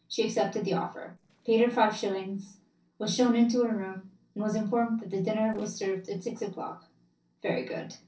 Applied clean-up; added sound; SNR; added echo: neural separator model SepFormer DNS4.